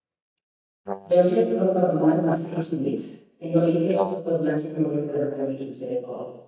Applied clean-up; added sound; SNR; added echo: neural mask model DeepFilterNet 3.